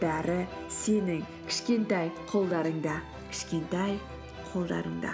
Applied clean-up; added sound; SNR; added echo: none; none; none; none.